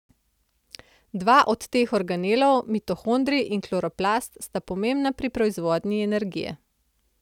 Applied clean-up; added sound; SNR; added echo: none; none; none; none.